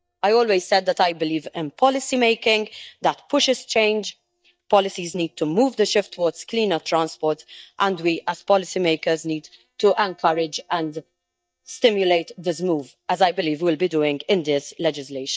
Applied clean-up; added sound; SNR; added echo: neural mask model DeepFilterNet 3.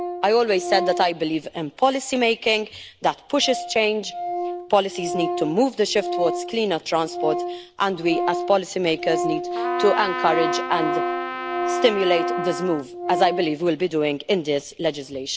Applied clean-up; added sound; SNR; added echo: none; Organ + Trumpet; 5 dB; none.